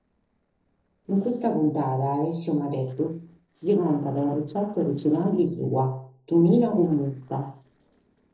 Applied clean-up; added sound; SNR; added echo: neural separator model SepFormer DNS4.